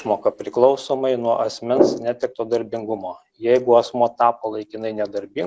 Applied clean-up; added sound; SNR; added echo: none; none; none; none.